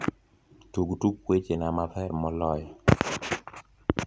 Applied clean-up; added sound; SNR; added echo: none; none; none; none.